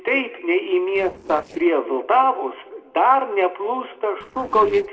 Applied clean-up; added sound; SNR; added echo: neural separator model SepFormer DNS4.